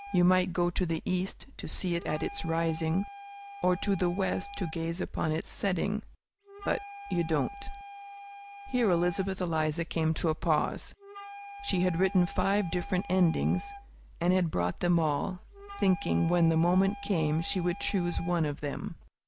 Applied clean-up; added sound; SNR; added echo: none; Wind instrument, woodwind instrument; 17 dB; none.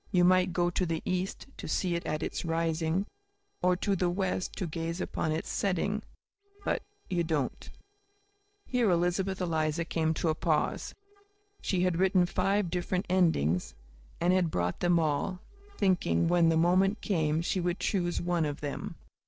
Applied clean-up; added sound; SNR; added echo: neural separator model SepFormer DNS4.